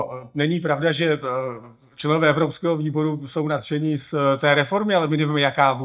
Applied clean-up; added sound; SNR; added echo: neural mask model DeepFilterNet 3.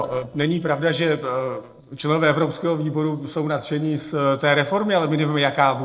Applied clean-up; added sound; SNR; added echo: neural separator model SepFormer DNS4.